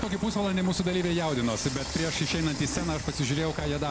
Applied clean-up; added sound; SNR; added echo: none; Frying (food) / Dishes, pots, and pans; 9 dB; none.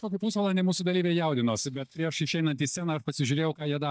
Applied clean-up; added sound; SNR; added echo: neural mask model DeepFilterNet 3.